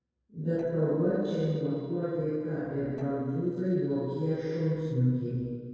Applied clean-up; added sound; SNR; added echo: neural separator model SepFormer DNS4.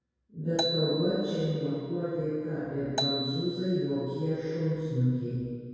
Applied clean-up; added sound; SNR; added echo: none; Marimba, xylophone; 8 dB; reverberation time 2.0 s.